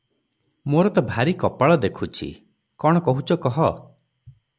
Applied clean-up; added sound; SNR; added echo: none; none; none; none.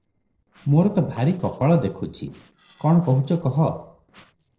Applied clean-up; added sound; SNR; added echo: neural separator model SepFormer DNS4.